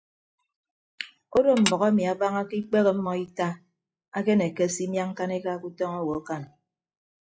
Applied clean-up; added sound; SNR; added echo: classical method log-MMSE.